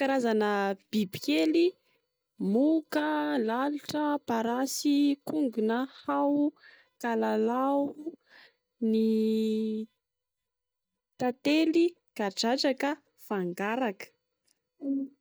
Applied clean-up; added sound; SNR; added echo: neural mask model DeepFilterNet 3.